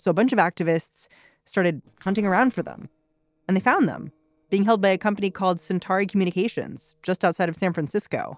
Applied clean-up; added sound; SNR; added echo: neural separator model SepFormer DNS4.